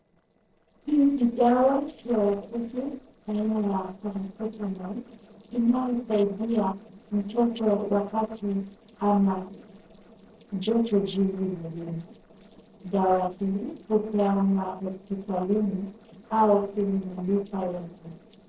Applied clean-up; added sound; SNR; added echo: neural separator model SepFormer DNS4.